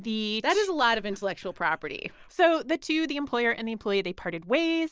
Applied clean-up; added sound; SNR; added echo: none; none; none; none.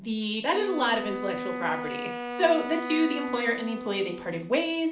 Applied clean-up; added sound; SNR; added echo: none; Wind instrument, woodwind instrument; 8 dB; reverberation time 0.4 s.